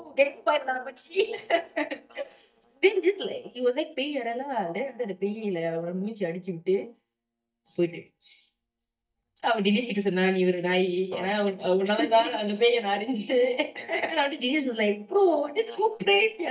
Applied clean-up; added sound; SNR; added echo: neural mask model DeepFilterNet 3.